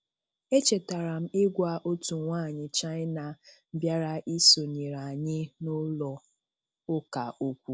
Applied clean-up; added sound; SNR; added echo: none; none; none; none.